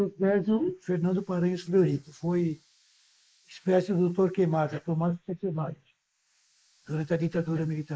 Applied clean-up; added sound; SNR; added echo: neural mask model Resemble Enhance denoiser.